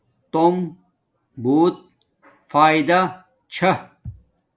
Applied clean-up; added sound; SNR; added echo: none; none; none; none.